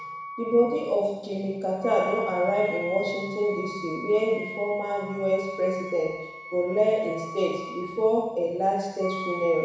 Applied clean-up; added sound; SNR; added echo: none; Wind instrument, woodwind instrument; 12 dB; reverberation time 1.1 s.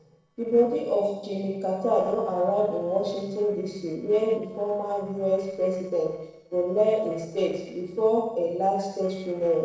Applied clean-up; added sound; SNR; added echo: neural separator model SepFormer DNS4.